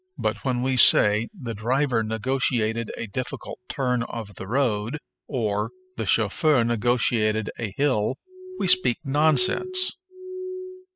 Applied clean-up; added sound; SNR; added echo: classical method spectral subtraction.